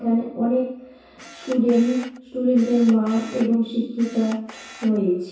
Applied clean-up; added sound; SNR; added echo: none; Camera; 20 dB; reverberation time 0.7 s.